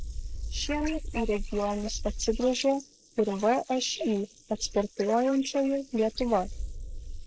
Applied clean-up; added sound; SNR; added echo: neural mask model Resemble Enhance denoiser.